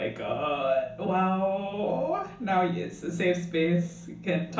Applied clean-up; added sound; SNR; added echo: none; none; none; reverberation time 0.7 s.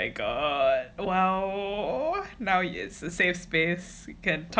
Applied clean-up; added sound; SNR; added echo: none; none; none; none.